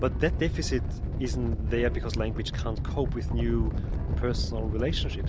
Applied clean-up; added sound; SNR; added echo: none; Animal; -2 dB; none.